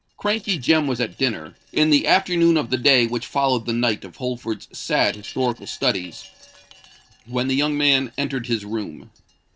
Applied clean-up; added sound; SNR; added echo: neural separator model SepFormer DNS4.